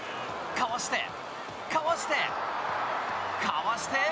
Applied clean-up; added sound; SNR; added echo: none; none; none; none.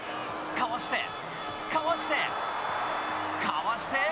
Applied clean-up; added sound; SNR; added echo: none; Bell + Bowed string instrument; 10 dB; none.